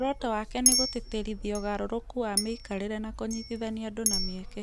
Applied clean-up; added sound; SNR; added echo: none; Chink, clink; -3 dB; none.